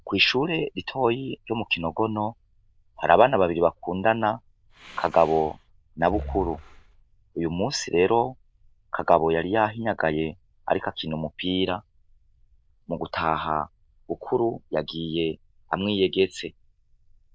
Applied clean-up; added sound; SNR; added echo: neural diffusion model UNIVERSE++.